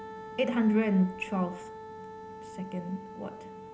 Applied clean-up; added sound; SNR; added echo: none; Wind instrument, woodwind instrument; 13 dB; none.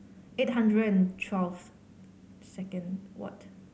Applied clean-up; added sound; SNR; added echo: none; none; none; none.